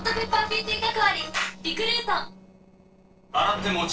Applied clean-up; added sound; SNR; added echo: neural separator model SepFormer DNS4.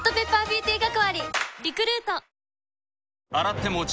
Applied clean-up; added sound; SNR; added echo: none; none; none; none.